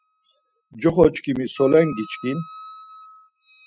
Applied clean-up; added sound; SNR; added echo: classical method spectral subtraction.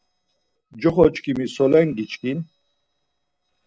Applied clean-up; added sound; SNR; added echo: neural separator model SepFormer DNS4.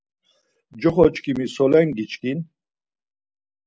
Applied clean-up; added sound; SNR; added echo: none; none; none; none.